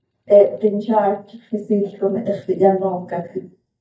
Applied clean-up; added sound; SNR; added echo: neural mask model DeepFilterNet 3.